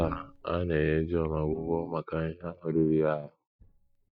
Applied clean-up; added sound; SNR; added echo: neural mask model DeepFilterNet 3.